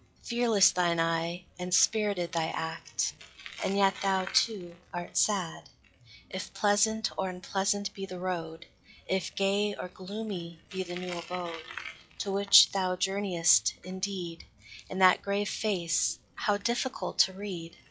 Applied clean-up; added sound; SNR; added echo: classical method log-MMSE.